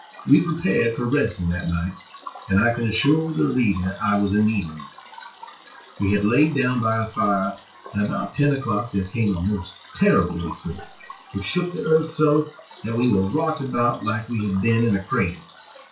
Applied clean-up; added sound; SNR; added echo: classical method WPE with log-MMSE.